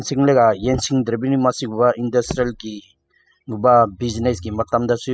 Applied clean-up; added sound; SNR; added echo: classical method spectral subtraction.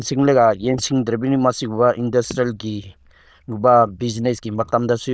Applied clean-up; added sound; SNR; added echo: neural diffusion model UNIVERSE++.